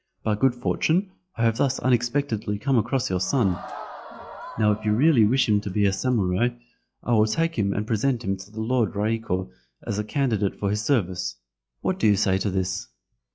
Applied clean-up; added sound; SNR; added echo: classical method log-MMSE.